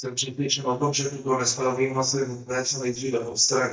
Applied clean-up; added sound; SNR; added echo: neural mask model DeepFilterNet 3.